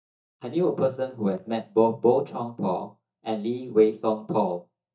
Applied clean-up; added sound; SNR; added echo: neural mask model DeepFilterNet 3.